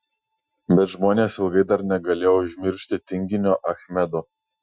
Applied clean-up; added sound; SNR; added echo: classical method Wiener filter.